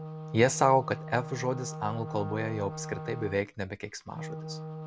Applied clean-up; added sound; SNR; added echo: none; Wind instrument, woodwind instrument; 10 dB; none.